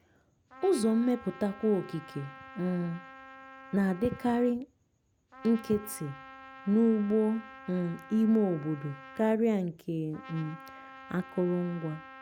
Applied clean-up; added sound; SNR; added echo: none; Trumpet; 18 dB; none.